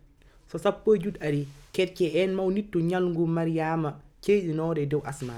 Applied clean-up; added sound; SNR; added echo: none; none; none; none.